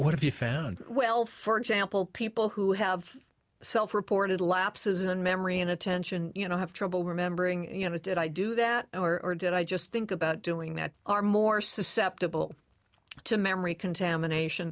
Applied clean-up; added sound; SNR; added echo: none; none; none; none.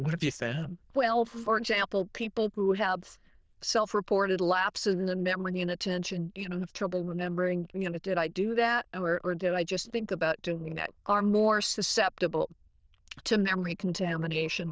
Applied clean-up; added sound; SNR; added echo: neural diffusion model UNIVERSE++.